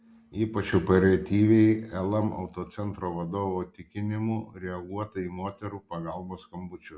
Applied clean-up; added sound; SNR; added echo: none; none; none; none.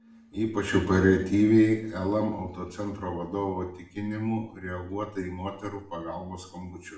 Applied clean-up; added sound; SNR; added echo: none; none; none; reverberation time 0.5 s.